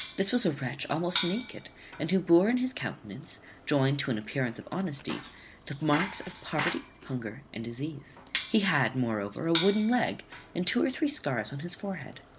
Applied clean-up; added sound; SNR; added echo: none; Bicycle; 11 dB; none.